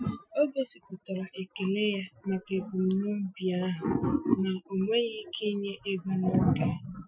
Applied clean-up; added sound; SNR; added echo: classical method Wiener filter.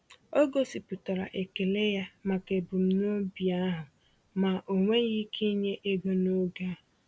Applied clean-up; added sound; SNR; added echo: none; none; none; none.